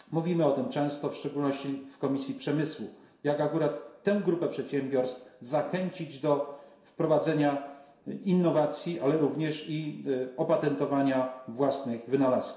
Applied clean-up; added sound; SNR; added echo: none; none; none; reverberation time 0.7 s.